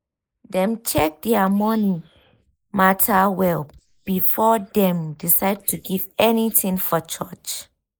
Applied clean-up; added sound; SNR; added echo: neural mask model Resemble Enhance denoiser.